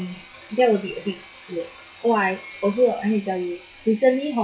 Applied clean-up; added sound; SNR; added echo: classical method log-MMSE.